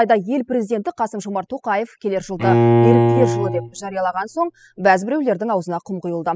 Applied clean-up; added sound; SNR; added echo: classical method spectral subtraction.